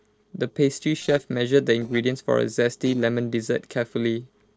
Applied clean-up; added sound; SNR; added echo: neural separator model SepFormer DNS4.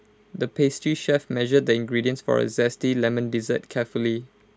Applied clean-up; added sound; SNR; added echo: none; none; none; none.